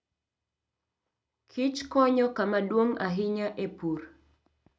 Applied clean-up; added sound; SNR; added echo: none; none; none; none.